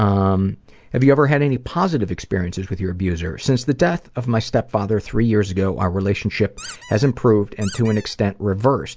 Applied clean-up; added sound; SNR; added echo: none; Squeak; 19 dB; none.